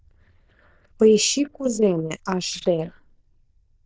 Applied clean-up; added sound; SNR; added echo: neural diffusion model UNIVERSE++.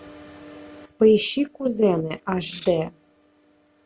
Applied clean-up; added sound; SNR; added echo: none; none; none; none.